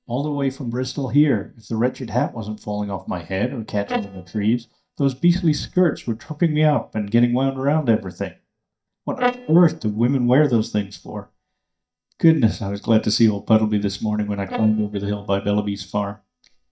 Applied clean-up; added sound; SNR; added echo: neural mask model DeepFilterNet 3.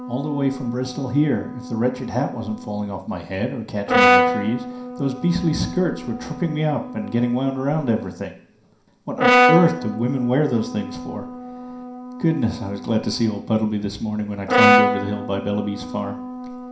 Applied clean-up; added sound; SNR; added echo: none; Brass instrument; 1 dB; reverberation time 0.5 s.